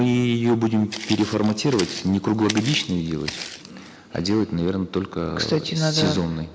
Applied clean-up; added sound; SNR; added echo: none; Walk, footsteps; 12 dB; none.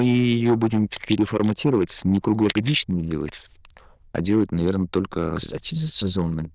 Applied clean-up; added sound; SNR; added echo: neural diffusion model UNIVERSE++.